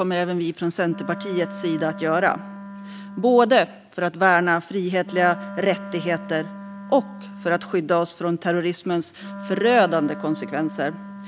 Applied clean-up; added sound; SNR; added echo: none; Wind instrument, woodwind instrument; 14 dB; none.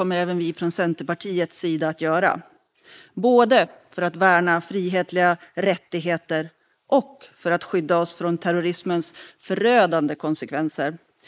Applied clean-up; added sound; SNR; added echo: neural mask model Resemble Enhance denoiser.